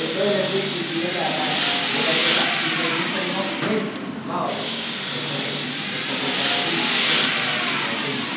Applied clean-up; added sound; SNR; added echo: none; Tools; -5 dB; reverberation time 0.8 s.